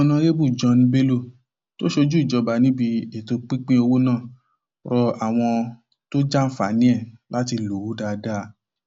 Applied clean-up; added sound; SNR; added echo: none; none; none; none.